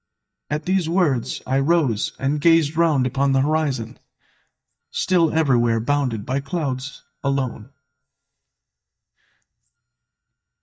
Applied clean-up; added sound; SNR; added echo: neural mask model DeepFilterNet 3.